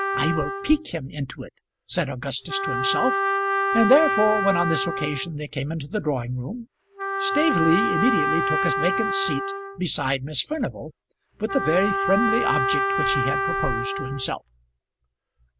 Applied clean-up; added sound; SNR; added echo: none; Trumpet; 1 dB; none.